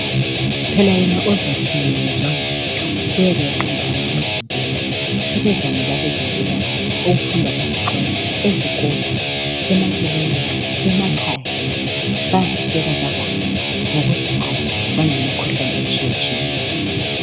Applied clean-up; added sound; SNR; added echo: none; Guitar; -3 dB; none.